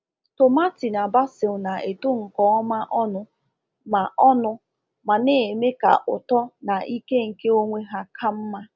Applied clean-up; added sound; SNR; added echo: none; none; none; none.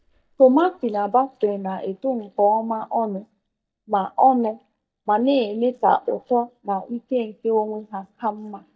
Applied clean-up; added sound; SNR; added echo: neural mask model DeepFilterNet 3.